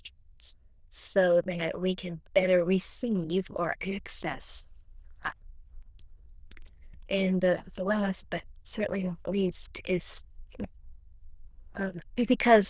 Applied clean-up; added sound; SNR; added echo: neural diffusion model UNIVERSE++.